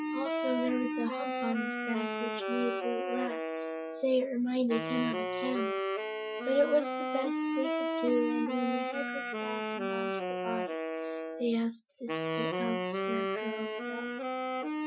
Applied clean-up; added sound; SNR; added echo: classical method Wiener filter.